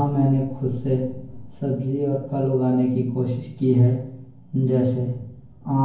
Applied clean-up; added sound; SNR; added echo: none; none; none; reverberation time 0.9 s.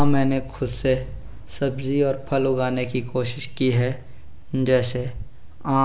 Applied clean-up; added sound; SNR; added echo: none; none; none; none.